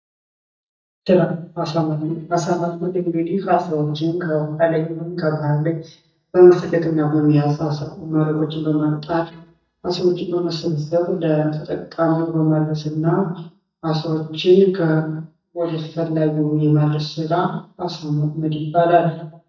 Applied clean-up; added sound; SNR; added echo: neural mask model DeepFilterNet 3.